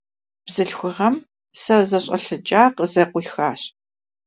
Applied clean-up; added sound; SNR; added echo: none; none; none; none.